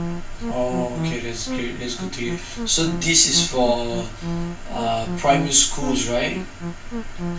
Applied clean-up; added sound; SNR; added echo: none; Musical instrument; 8 dB; reverberation time 0.3 s.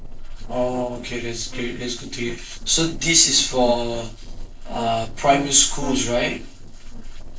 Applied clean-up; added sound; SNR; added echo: neural separator model SepFormer DNS4.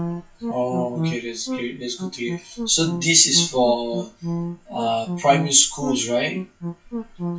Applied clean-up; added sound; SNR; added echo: classical method WPE with log-MMSE.